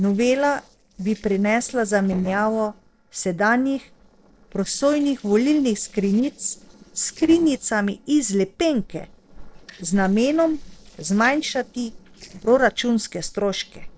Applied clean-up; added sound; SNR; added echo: neural separator model SepFormer DNS4.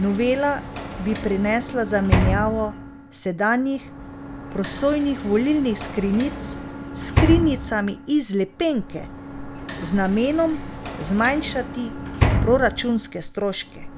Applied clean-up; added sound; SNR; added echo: none; Sliding door / Slam; 4 dB; none.